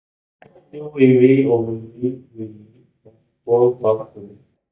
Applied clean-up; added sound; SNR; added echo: neural mask model DeepFilterNet 3.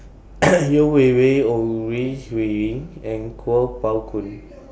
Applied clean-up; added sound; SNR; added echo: none; none; none; none.